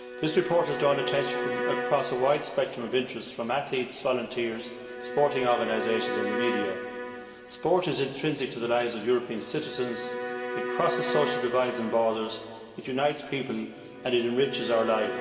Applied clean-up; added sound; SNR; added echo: none; Bowed string instrument; 6 dB; reverberation time 2.2 s.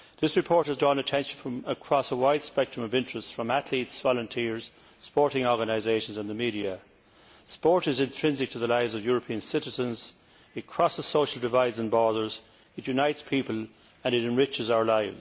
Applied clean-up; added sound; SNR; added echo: none; none; none; none.